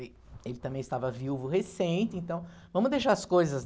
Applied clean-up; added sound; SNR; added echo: none; none; none; none.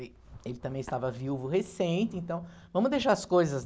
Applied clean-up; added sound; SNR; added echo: none; Tap; 18 dB; none.